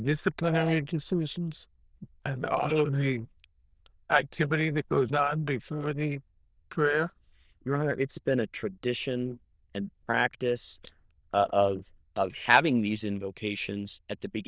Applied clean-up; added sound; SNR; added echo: neural diffusion model UNIVERSE++.